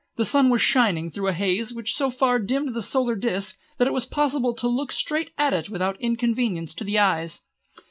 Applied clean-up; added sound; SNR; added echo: none; none; none; none.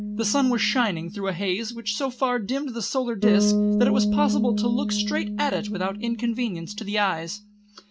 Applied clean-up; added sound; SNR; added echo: none; Bass guitar; 1 dB; none.